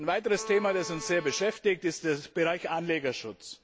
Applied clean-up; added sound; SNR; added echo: none; Bowed string instrument; 12 dB; none.